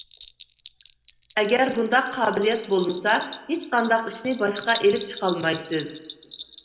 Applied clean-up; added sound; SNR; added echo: none; Bell; 18 dB; reverberation time 0.9 s.